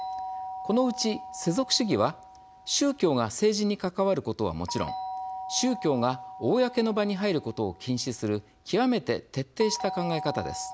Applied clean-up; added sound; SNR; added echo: none; Doorbell; 12 dB; none.